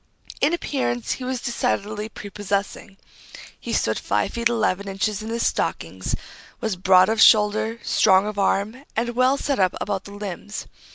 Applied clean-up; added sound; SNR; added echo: none; none; none; none.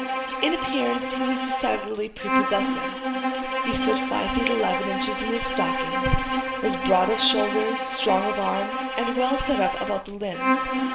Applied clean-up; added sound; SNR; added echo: none; Bowed string instrument; 0 dB; reverberation time 1.5 s.